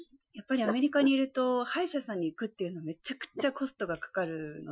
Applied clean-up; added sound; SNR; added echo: classical method Wiener filter.